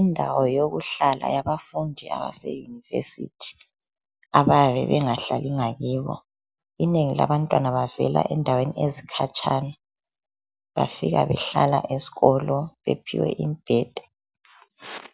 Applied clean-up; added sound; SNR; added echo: none; none; none; none.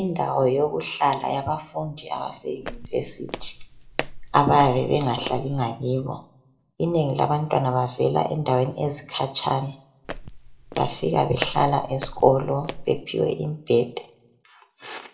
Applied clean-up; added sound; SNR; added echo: none; Walk, footsteps; 10 dB; reverberation time 0.4 s.